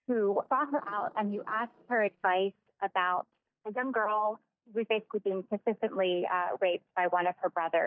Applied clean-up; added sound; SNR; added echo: neural mask model DeepFilterNet 3.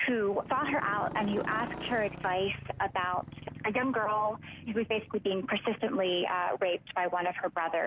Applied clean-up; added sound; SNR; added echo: none; Motorcycle; 14 dB; none.